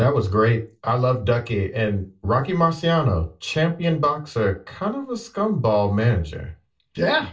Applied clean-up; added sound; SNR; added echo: none; none; none; reverberation time 0.2 s.